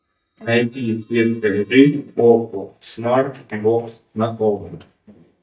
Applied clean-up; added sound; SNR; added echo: neural mask model DeepFilterNet 3.